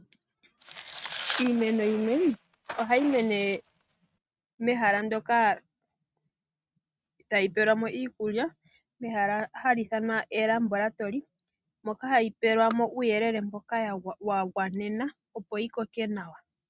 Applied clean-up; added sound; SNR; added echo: neural mask model RNNoise.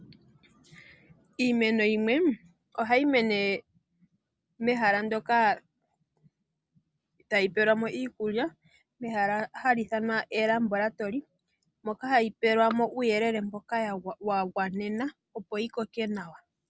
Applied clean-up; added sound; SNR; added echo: none; none; none; none.